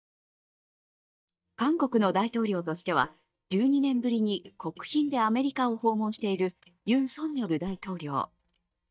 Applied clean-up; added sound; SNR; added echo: neural mask model DeepFilterNet 3.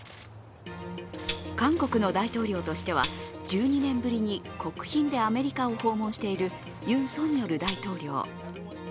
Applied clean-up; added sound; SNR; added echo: none; Tambourine; 14 dB; none.